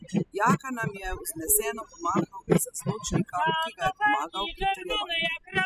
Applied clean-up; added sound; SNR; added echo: classical method spectral subtraction.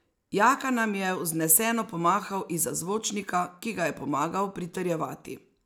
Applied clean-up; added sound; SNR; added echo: none; none; none; none.